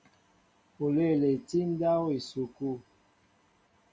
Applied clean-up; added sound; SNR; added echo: none; none; none; none.